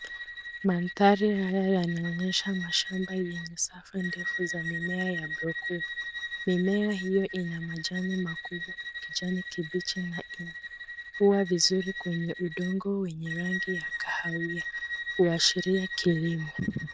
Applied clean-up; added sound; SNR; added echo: neural diffusion model UNIVERSE++.